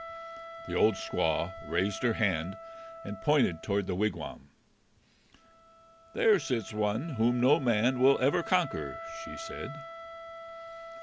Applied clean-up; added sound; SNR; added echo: none; Wind instrument, woodwind instrument; 14 dB; none.